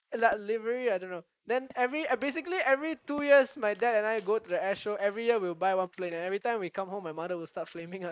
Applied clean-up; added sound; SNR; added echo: neural mask model Resemble Enhance denoiser.